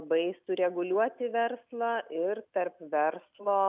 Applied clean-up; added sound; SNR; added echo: none; none; none; none.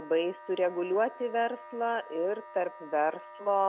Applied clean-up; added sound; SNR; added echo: none; Wind instrument, woodwind instrument; 17 dB; none.